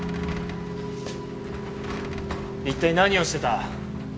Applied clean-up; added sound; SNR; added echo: none; Cupboard open or close / Door; 15 dB; reverberation time 1.6 s.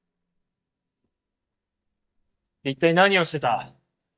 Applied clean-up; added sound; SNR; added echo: neural mask model DeepFilterNet 3.